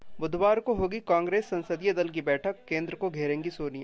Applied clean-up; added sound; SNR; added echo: none; none; none; none.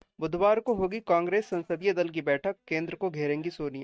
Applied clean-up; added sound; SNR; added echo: neural mask model RNNoise.